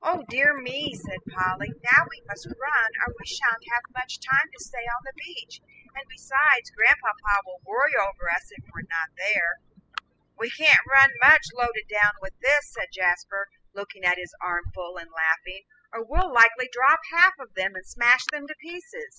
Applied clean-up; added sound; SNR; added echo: classical method spectral subtraction.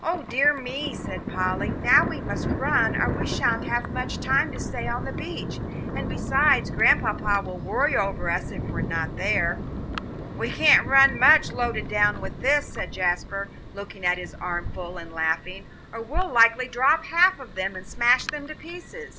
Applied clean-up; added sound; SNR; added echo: none; Thunder; 6 dB; none.